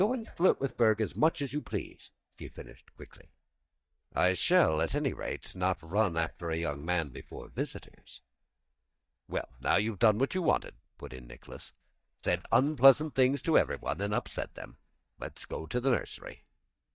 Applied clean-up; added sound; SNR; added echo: neural mask model DeepFilterNet 3.